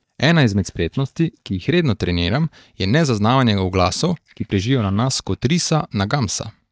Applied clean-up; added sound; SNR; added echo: neural mask model DeepFilterNet 3.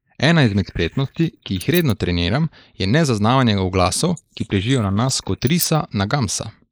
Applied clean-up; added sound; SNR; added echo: neural mask model Resemble Enhance denoiser.